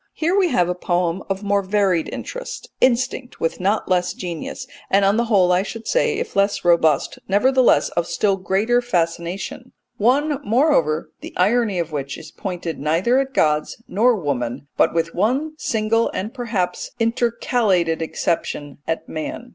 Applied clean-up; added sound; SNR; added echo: none; none; none; none.